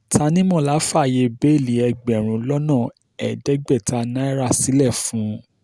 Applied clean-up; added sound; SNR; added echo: none; none; none; none.